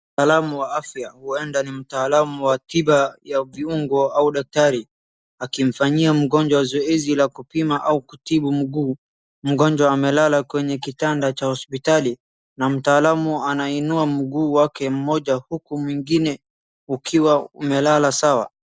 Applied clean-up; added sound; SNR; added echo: none; none; none; none.